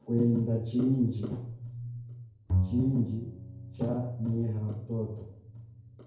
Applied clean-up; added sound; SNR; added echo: none; Bowed string instrument; 6 dB; reverberation time 2.3 s.